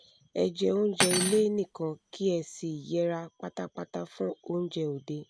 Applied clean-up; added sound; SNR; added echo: none; Cutlery, silverware; 2 dB; none.